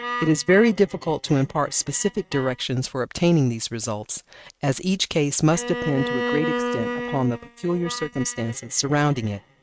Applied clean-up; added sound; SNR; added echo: neural mask model RNNoise.